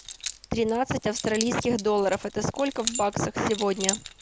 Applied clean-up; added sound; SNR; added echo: none; Keys jangling; 9 dB; none.